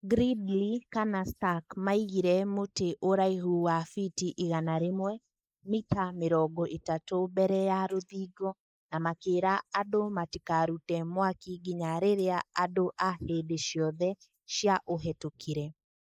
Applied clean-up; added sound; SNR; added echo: neural mask model Resemble Enhance denoiser.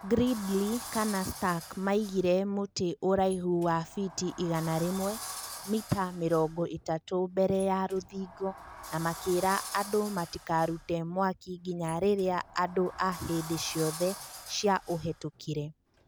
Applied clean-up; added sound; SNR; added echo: none; Sliding door; 15 dB; none.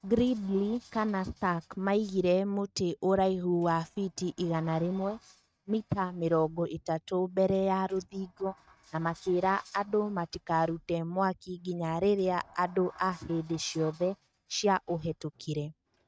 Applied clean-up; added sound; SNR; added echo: neural mask model RNNoise.